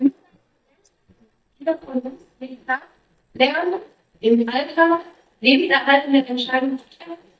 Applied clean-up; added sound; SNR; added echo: neural mask model DeepFilterNet 3.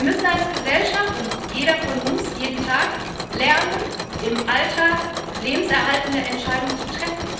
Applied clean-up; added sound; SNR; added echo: none; Mechanisms; 6 dB; reverberation time 0.9 s.